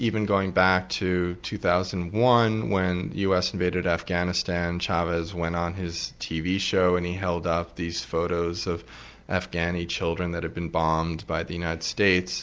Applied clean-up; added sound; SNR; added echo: none; none; none; none.